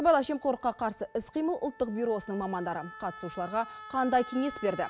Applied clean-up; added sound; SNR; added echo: none; Wind instrument, woodwind instrument; 17 dB; none.